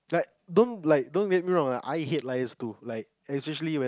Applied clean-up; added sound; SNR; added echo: none; none; none; none.